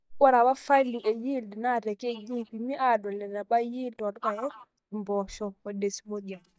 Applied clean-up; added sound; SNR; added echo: neural mask model DeepFilterNet 3.